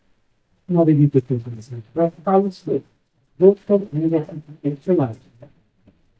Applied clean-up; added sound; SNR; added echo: neural mask model DeepFilterNet 3.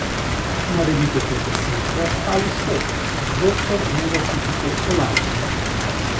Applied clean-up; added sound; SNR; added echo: none; Rain; -3 dB; none.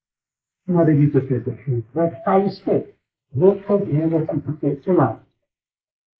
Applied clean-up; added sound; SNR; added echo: neural mask model Resemble Enhance denoiser.